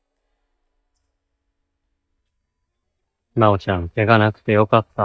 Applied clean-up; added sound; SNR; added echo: neural mask model DeepFilterNet 3.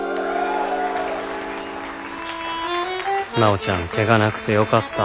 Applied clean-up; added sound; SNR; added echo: none; Applause / Crowd / Cheering; 7 dB; none.